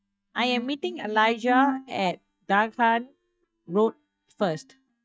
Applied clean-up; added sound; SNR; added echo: neural mask model DeepFilterNet 3.